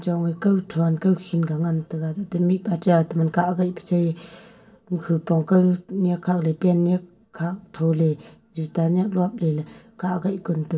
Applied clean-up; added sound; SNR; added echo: none; none; none; reverberation time 0.2 s.